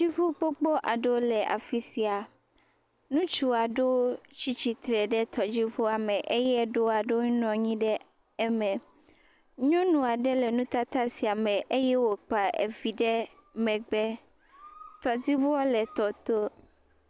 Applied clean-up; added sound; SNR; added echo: none; none; none; none.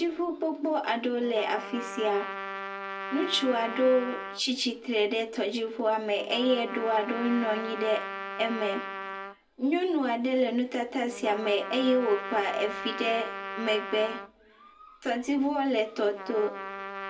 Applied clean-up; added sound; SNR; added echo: none; Trumpet; 10 dB; reverberation time 0.2 s.